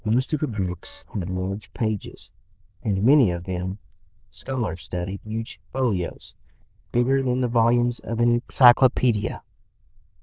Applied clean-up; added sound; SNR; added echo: neural diffusion model UNIVERSE++.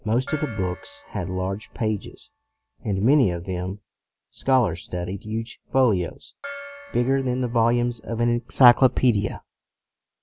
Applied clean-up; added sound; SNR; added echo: none; Gong; 20 dB; none.